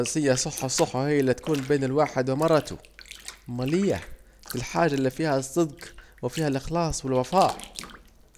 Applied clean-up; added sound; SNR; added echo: none; Bathtub (filling or washing); 18 dB; none.